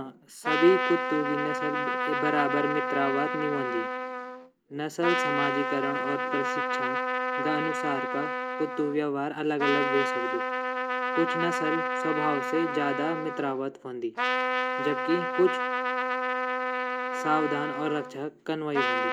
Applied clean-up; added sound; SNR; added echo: none; Trumpet; 0 dB; none.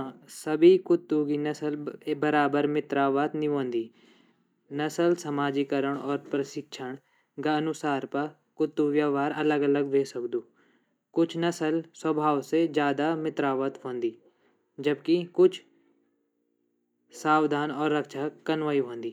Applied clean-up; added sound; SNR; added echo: none; none; none; none.